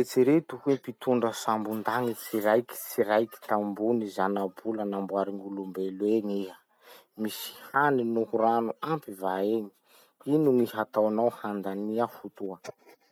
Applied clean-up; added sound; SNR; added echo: none; none; none; none.